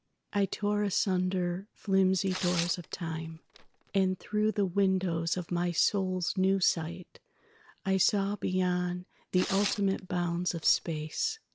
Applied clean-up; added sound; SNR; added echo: none; Tearing; 11 dB; none.